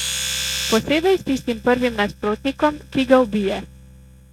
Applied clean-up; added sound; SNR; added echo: neural mask model RNNoise.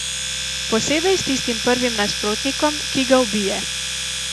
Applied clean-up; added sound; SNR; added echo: none; Domestic sounds, home sounds; 3 dB; none.